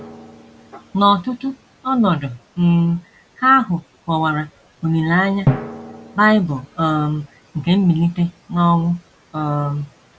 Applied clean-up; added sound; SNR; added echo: none; Drum; 13 dB; none.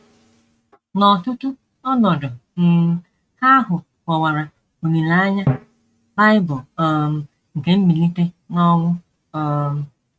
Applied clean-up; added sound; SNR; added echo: neural mask model RNNoise.